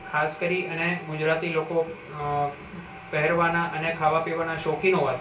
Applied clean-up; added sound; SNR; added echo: none; Wind instrument, woodwind instrument; 20 dB; reverberation time 0.3 s.